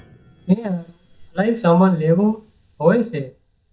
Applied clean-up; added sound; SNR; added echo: neural mask model DeepFilterNet 3.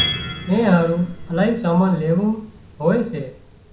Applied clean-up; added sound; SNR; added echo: none; Piano; 11 dB; reverberation time 0.4 s.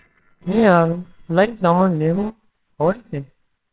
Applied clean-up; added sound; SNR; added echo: neural separator model SepFormer WHAMR!.